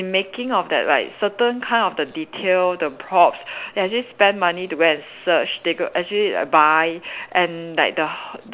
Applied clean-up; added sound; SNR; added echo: none; none; none; none.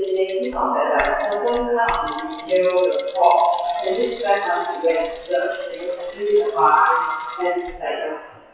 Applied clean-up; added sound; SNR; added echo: classical method WPE with log-MMSE.